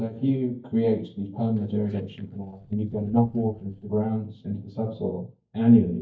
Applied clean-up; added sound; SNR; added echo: neural mask model DeepFilterNet 3.